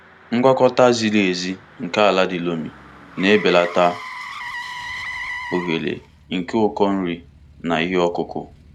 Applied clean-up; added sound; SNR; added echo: none; Motor vehicle (road); 15 dB; none.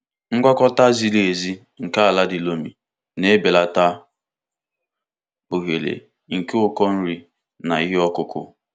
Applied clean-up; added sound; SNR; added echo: none; none; none; none.